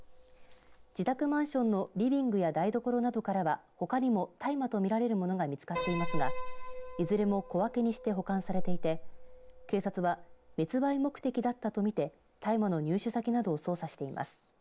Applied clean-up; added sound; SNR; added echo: none; Piano; 7 dB; none.